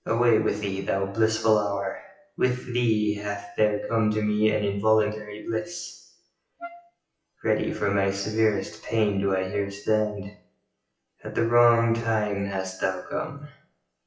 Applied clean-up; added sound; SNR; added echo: classical method WPE with log-MMSE.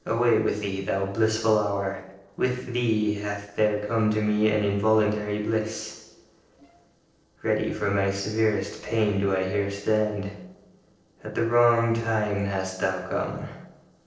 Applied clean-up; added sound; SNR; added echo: neural separator model SepFormer DNS4.